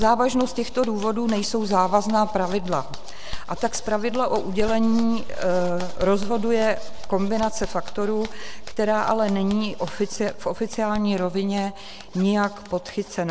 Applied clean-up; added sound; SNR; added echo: none; Zipper (clothing); 5 dB; none.